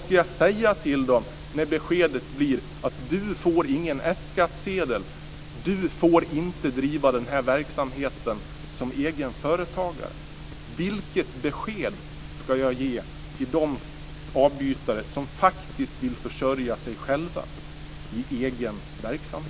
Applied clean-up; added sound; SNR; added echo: none; none; none; none.